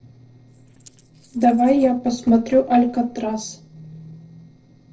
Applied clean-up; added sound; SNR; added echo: neural separator model SepFormer DNS4.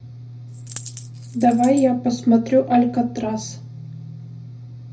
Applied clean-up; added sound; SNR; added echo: none; Coin (dropping); 19 dB; reverberation time 0.4 s.